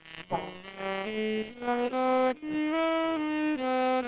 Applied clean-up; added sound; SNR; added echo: neural separator model SepFormer WHAMR!.